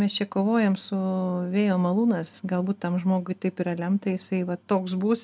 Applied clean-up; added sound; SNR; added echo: none; none; none; none.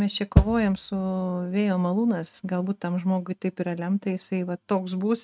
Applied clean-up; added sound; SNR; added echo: neural mask model RNNoise.